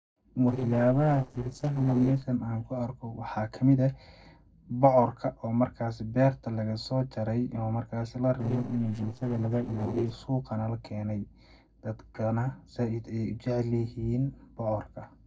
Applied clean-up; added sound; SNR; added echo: neural separator model SepFormer DNS4.